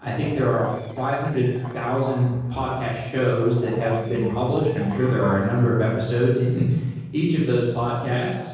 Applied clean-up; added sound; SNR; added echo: neural separator model SepFormer DNS4.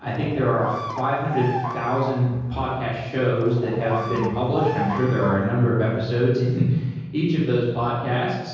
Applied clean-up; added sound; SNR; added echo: none; Bird vocalization, bird call, bird song; 10 dB; reverberation time 1.3 s.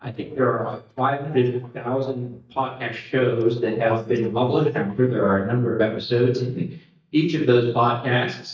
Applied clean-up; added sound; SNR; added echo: neural mask model DeepFilterNet 3.